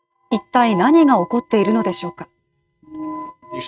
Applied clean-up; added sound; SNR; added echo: neural mask model RNNoise.